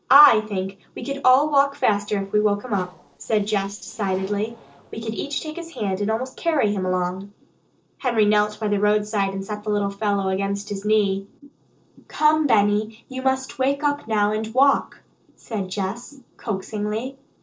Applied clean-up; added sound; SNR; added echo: neural separator model SepFormer DNS4.